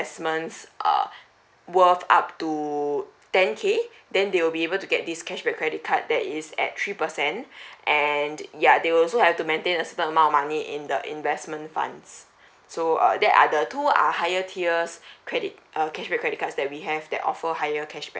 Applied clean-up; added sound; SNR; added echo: none; none; none; none.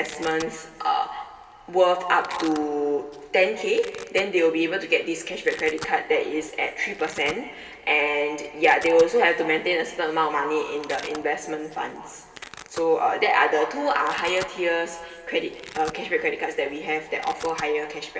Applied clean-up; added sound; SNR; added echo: none; Domestic sounds, home sounds; 20 dB; reverberation time 2.2 s.